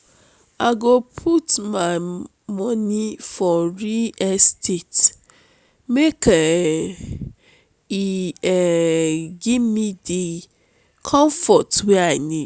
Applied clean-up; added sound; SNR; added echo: none; none; none; none.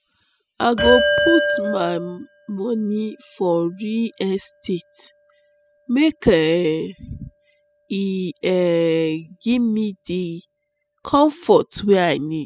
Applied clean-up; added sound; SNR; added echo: classical method spectral subtraction.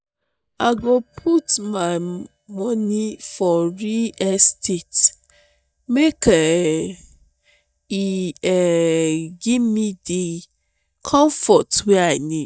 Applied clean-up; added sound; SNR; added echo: neural mask model DeepFilterNet 3.